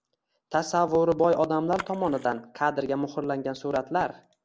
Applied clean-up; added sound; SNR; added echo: none; Splash, splatter; 18 dB; none.